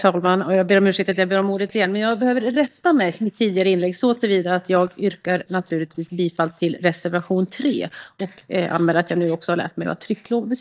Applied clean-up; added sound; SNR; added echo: neural mask model DeepFilterNet 3.